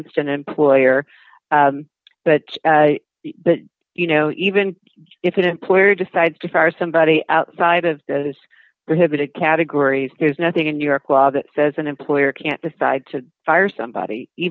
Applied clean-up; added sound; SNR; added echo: none; none; none; none.